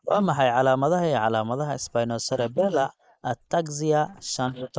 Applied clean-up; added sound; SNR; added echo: neural mask model Resemble Enhance denoiser.